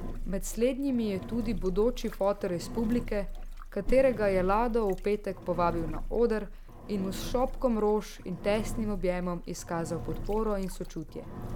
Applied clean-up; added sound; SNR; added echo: none; Engine + Whoosh, swoosh, swish; 6 dB; none.